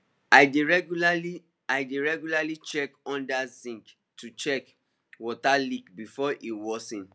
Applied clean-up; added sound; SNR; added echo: none; none; none; none.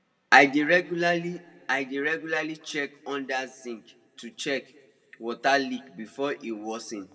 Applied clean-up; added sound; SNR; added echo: none; none; none; reverberation time 1.3 s.